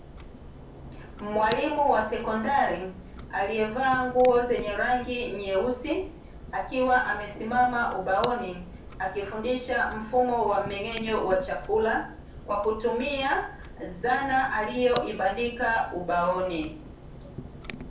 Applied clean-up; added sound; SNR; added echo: none; Clock; 14 dB; reverberation time 0.5 s.